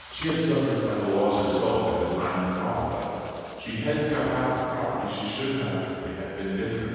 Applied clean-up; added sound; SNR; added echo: none; Frying (food); 19 dB; reverberation time 2.1 s.